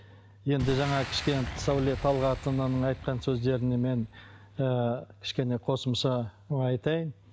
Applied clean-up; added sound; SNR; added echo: none; Boom; 13 dB; none.